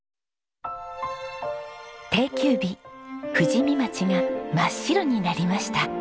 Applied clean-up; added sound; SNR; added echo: none; Wind instrument, woodwind instrument; 3 dB; none.